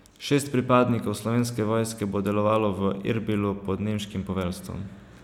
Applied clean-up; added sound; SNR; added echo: none; none; none; none.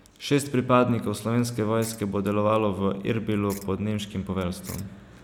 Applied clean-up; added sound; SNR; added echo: none; Ratchet, pawl; 19 dB; none.